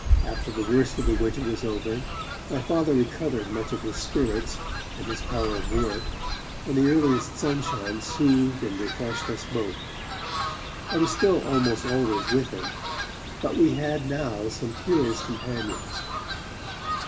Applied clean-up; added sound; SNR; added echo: none; Fowl; 4 dB; reverberation time 0.6 s.